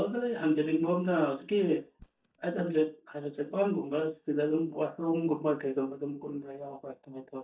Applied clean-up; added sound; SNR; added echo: neural mask model DeepFilterNet 3.